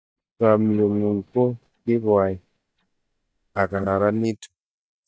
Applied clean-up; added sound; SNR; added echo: neural mask model DeepFilterNet 3.